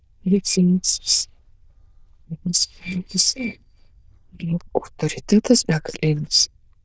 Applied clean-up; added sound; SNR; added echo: neural diffusion model UNIVERSE++.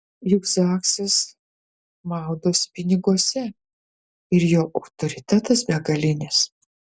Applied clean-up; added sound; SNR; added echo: none; none; none; none.